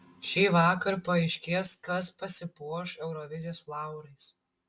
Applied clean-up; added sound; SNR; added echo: none; none; none; none.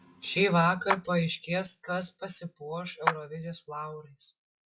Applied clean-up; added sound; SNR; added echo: classical method log-MMSE.